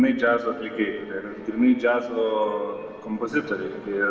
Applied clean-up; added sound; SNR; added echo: none; none; none; reverberation time 1.9 s.